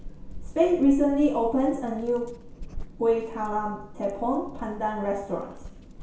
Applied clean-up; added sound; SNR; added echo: none; Dog; 12 dB; reverberation time 0.6 s.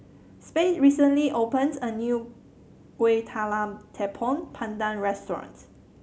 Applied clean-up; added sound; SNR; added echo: none; none; none; none.